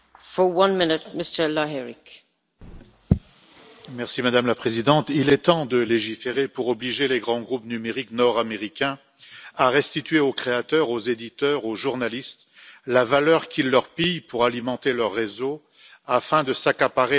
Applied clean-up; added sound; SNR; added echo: none; none; none; none.